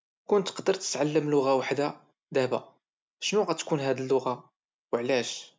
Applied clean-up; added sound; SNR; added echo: none; none; none; none.